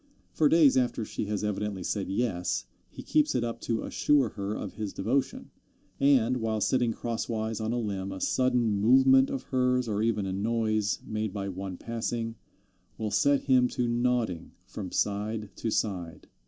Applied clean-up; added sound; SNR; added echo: none; none; none; none.